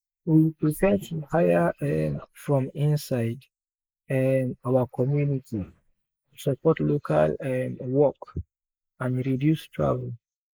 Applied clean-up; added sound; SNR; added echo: neural mask model Resemble Enhance denoiser.